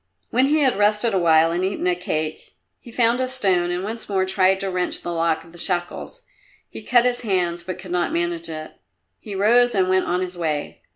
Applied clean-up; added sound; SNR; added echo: none; none; none; none.